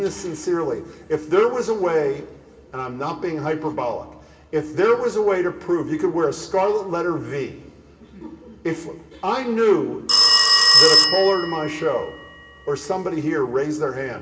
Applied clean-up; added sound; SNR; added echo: none; Telephone; -4 dB; reverberation time 2.9 s.